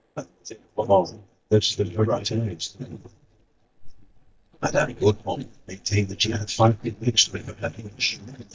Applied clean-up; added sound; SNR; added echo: neural mask model DeepFilterNet 3.